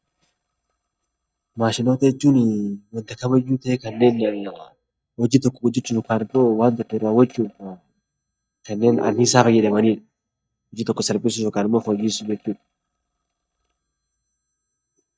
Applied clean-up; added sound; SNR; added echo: neural mask model DeepFilterNet 3.